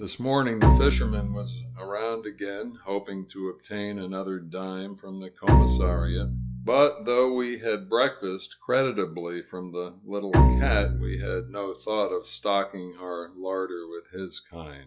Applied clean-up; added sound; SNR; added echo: classical method log-MMSE.